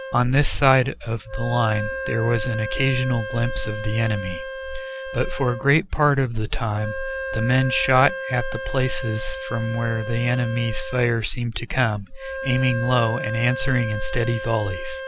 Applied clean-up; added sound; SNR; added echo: none; Wind instrument, woodwind instrument; 9 dB; none.